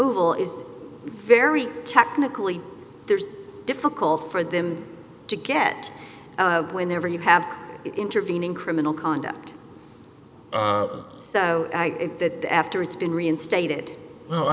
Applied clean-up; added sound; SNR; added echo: none; none; none; none.